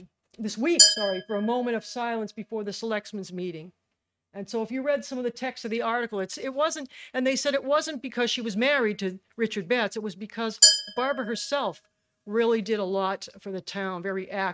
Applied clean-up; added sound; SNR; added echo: neural mask model RNNoise.